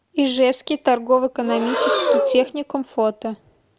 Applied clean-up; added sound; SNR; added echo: none; Breathing; 4 dB; none.